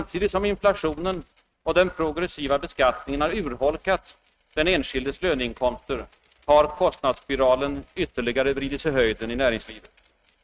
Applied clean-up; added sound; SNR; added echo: neural mask model RNNoise.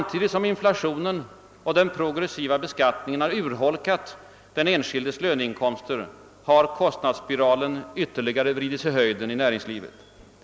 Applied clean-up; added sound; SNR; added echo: none; none; none; none.